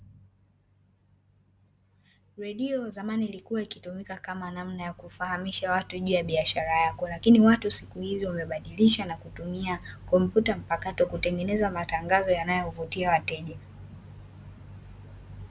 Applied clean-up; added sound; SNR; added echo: none; none; none; none.